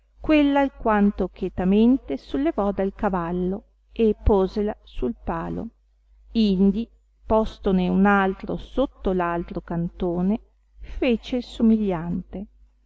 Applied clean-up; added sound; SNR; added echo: none; none; none; none.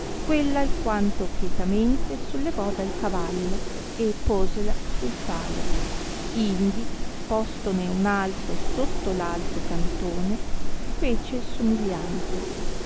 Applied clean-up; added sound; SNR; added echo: none; Wind; -4 dB; none.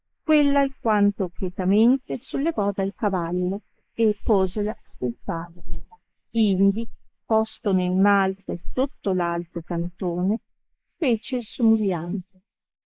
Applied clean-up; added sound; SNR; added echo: neural mask model Resemble Enhance denoiser.